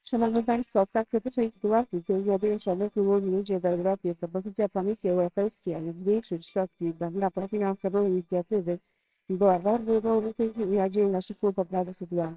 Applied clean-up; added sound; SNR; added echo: neural separator model SepFormer WHAMR!.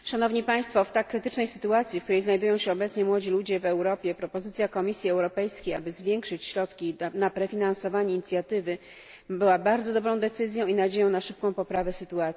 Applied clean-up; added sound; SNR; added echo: none; none; none; none.